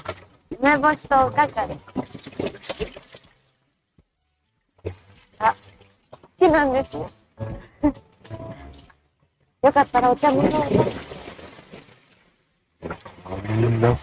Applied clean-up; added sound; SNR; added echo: neural mask model RNNoise.